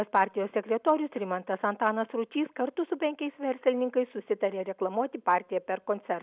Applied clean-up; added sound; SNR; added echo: none; none; none; none.